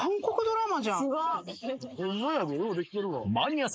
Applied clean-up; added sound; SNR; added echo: neural mask model Resemble Enhance denoiser.